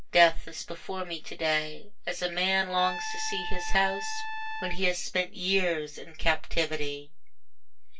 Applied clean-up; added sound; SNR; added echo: none; Trumpet; 10 dB; reverberation time 0.2 s.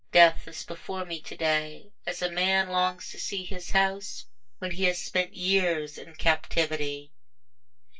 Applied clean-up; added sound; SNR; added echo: neural mask model DeepFilterNet 3.